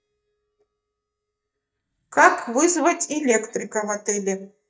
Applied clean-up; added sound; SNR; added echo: neural mask model DeepFilterNet 3.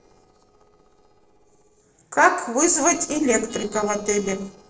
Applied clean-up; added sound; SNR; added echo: neural separator model SepFormer DNS4.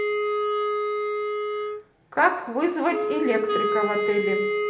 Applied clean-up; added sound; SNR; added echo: none; Wind instrument, woodwind instrument; 0 dB; reverberation time 0.8 s.